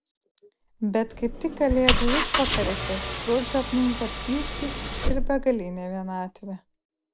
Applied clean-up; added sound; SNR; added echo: none; Engine + Vehicle; 1 dB; none.